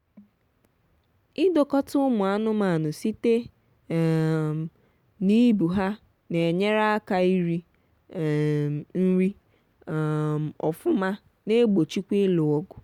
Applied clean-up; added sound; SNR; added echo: none; none; none; none.